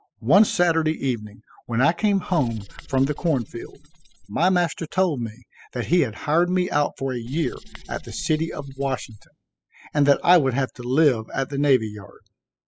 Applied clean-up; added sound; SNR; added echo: classical method spectral subtraction.